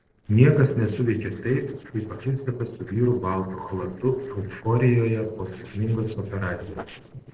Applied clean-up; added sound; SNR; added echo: neural separator model SepFormer DNS4.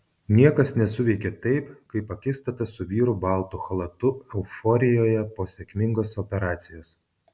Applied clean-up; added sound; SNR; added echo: none; none; none; none.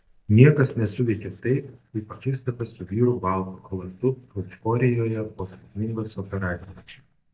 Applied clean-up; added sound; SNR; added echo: neural mask model DeepFilterNet 3.